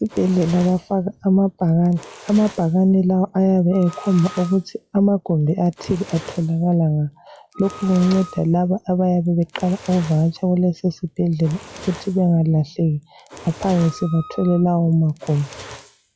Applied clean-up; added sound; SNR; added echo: classical method log-MMSE.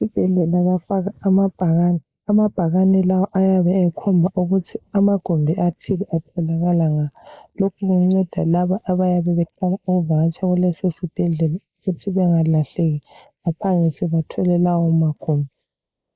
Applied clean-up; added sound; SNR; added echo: neural mask model Resemble Enhance denoiser.